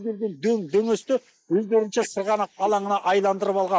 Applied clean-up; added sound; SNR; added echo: neural mask model Resemble Enhance denoiser.